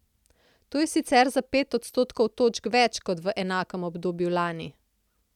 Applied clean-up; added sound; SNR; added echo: none; none; none; none.